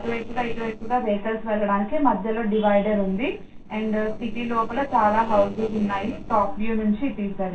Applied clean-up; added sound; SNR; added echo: neural separator model SepFormer DNS4.